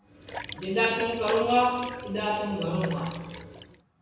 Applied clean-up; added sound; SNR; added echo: none; Liquid; 11 dB; reverberation time 1.0 s.